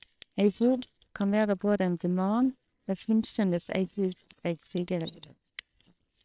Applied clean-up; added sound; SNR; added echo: neural separator model SepFormer WHAM!.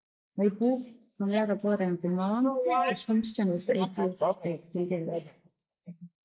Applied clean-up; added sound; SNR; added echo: neural mask model Resemble Enhance denoiser.